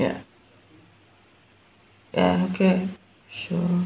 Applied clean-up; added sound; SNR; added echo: none; none; none; none.